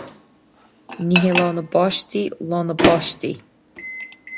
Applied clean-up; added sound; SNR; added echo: none; Microwave oven; 4 dB; none.